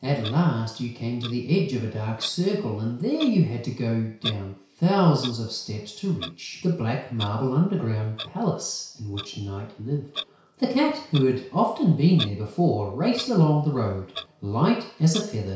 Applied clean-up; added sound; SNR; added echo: none; Clock; 17 dB; reverberation time 0.6 s.